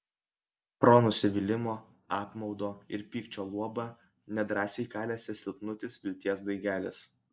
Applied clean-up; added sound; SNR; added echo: none; none; none; none.